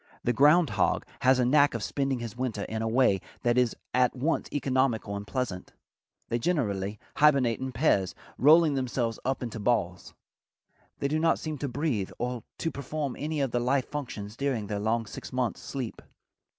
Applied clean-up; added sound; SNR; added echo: none; none; none; none.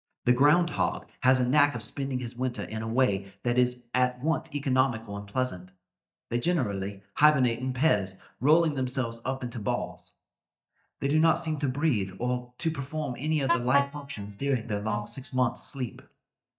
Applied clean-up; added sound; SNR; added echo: neural mask model DeepFilterNet 3.